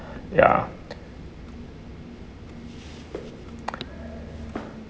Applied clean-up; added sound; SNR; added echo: none; Clock; 17 dB; none.